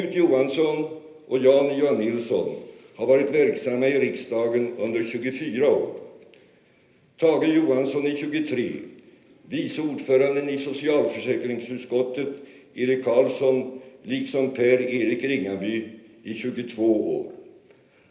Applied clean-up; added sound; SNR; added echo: none; none; none; reverberation time 0.8 s.